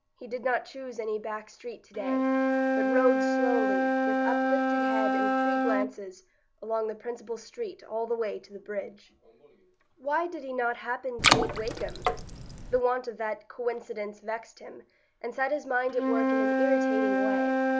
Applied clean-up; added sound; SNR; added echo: none; Water / Splash, splatter + Wind instrument, woodwind instrument; -3 dB; none.